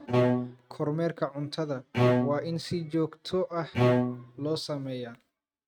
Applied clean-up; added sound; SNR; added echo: neural mask model RNNoise.